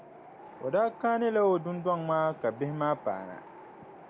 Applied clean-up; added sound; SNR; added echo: none; Wind; 18 dB; none.